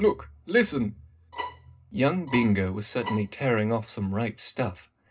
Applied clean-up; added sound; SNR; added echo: none; Bowed string instrument; 11 dB; reverberation time 0.2 s.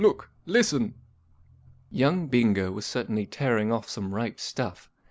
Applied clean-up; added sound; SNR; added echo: none; none; none; none.